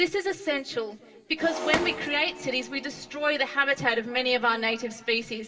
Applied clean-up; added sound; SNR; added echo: none; Shatter; 9 dB; reverberation time 2.9 s.